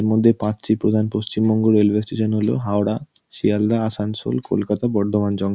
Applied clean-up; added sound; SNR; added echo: none; none; none; none.